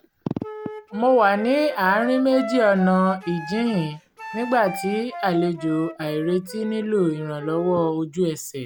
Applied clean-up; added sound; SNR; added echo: none; Wind instrument, woodwind instrument; 12 dB; none.